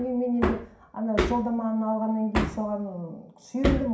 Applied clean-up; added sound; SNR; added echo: none; Hammer; 3 dB; reverberation time 0.5 s.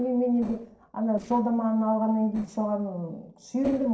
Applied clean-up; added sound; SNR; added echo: neural separator model SepFormer DNS4.